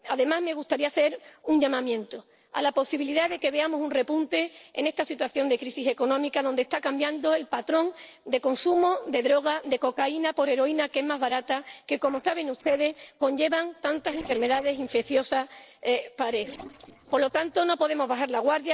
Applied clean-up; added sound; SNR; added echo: neural separator model SepFormer DNS4.